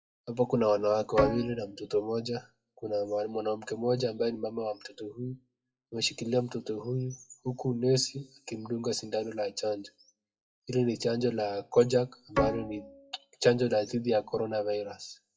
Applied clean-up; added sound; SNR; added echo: classical method WPE with log-MMSE.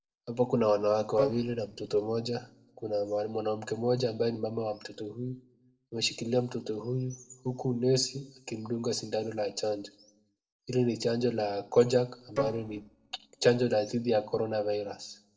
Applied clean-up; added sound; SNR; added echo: neural separator model SepFormer DNS4.